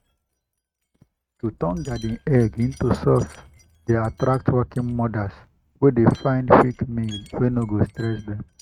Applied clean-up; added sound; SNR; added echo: neural mask model RNNoise.